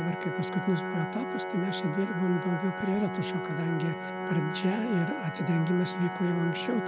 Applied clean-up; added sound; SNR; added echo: none; Organ; 5 dB; none.